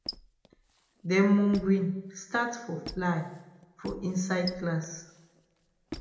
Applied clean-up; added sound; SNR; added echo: none; Squeak; 16 dB; reverberation time 0.7 s.